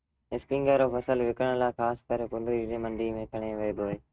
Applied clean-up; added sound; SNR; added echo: neural mask model RNNoise.